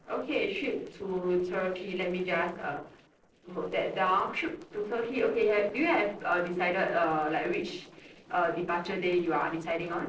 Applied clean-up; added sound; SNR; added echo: neural separator model SepFormer DNS4.